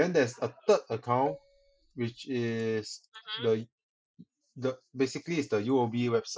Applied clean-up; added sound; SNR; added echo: classical method Wiener filter.